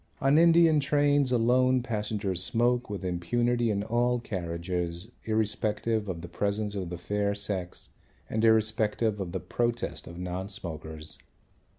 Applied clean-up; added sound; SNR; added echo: none; none; none; none.